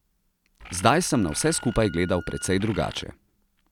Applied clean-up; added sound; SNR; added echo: none; Wind instrument, woodwind instrument + Bird; 17 dB; none.